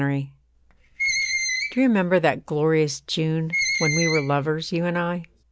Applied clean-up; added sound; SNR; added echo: none; Screech; 5 dB; none.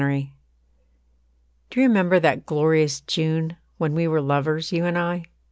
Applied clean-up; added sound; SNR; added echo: none; none; none; none.